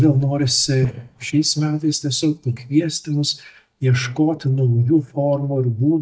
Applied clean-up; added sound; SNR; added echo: neural mask model DeepFilterNet 3.